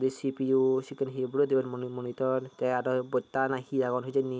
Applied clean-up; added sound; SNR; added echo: none; none; none; none.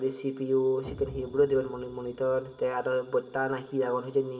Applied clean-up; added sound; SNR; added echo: none; Explosion; 19 dB; reverberation time 2.4 s.